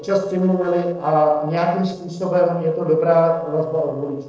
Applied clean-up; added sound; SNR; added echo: neural separator model SepFormer DNS4.